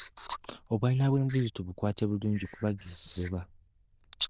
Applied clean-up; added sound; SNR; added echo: neural diffusion model UNIVERSE++.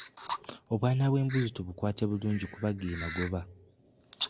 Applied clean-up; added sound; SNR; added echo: none; Camera; 7 dB; none.